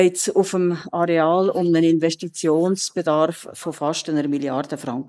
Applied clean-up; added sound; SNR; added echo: neural mask model Resemble Enhance denoiser.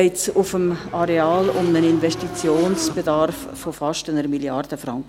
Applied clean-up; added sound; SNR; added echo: none; Motorcycle / Engine; 9 dB; none.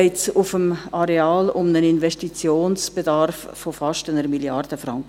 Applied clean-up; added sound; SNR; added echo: none; none; none; none.